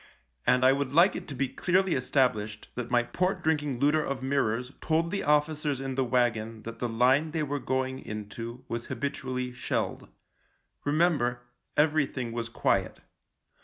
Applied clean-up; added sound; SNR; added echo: none; none; none; none.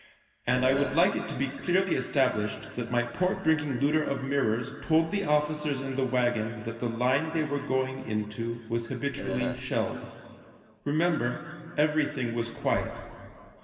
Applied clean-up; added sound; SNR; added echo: none; Burping, eructation; 6 dB; reverberation time 2.4 s.